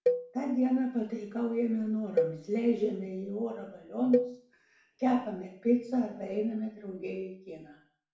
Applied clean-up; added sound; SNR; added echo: none; Cowbell; 4 dB; reverberation time 0.5 s.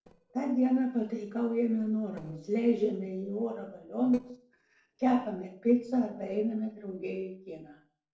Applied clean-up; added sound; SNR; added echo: neural separator model SepFormer DNS4.